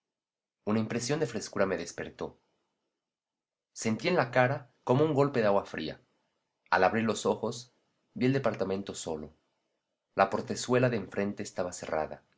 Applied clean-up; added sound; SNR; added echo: none; none; none; none.